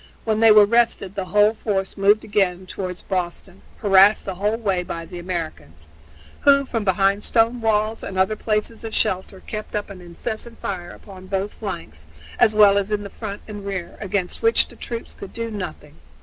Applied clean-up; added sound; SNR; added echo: none; none; none; none.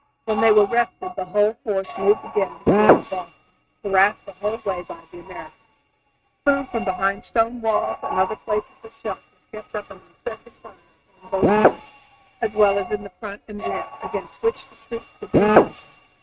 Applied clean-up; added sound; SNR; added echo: neural mask model RNNoise.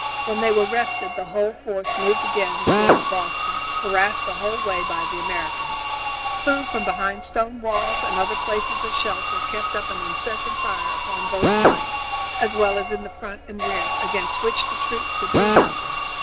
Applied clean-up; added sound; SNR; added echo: none; Alarm + Drill; -3 dB; none.